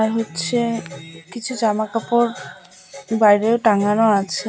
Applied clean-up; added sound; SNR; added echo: none; none; none; none.